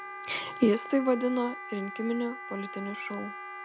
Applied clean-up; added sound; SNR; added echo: none; Wind instrument, woodwind instrument; 10 dB; none.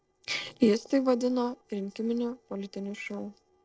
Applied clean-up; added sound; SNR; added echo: neural separator model SepFormer DNS4.